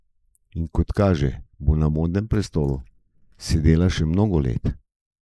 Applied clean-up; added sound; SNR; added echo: neural mask model Resemble Enhance denoiser.